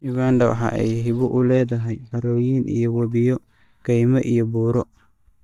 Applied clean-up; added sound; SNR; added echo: neural mask model DeepFilterNet 3.